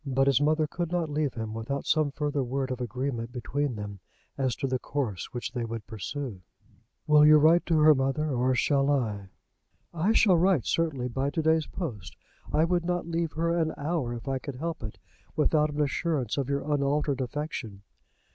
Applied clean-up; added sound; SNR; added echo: none; none; none; none.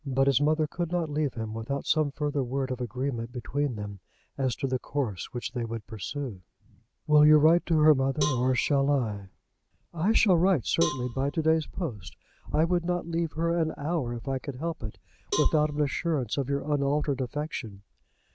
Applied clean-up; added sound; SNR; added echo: none; Cowbell; 13 dB; none.